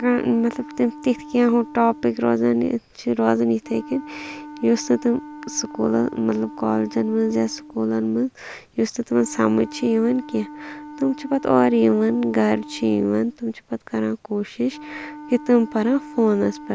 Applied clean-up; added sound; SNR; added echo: none; Wind instrument, woodwind instrument; 17 dB; none.